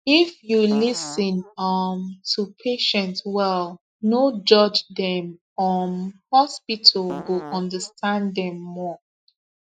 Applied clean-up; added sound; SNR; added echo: classical method Wiener filter.